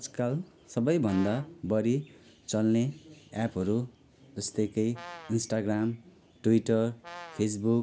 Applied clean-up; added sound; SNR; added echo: none; Brass instrument; 18 dB; none.